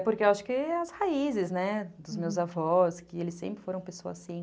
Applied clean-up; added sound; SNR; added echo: none; none; none; none.